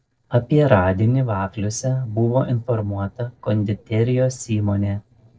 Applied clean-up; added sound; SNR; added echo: neural separator model SepFormer DNS4.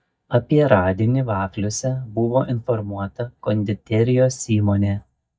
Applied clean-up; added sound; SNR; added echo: neural mask model DeepFilterNet 3.